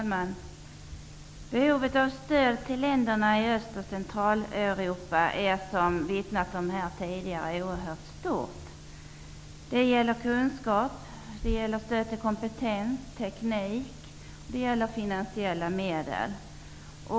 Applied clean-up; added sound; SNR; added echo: none; none; none; none.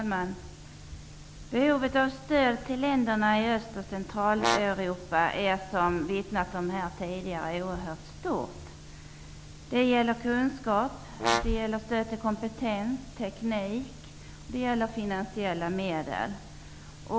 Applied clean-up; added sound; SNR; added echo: none; Brass instrument; 3 dB; none.